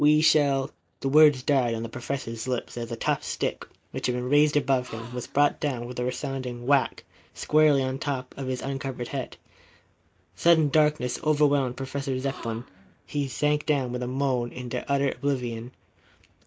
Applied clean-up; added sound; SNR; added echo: neural mask model DeepFilterNet 3.